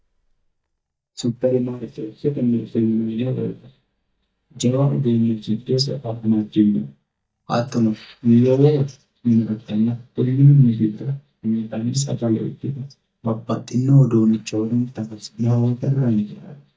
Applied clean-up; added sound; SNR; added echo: neural mask model DeepFilterNet 3.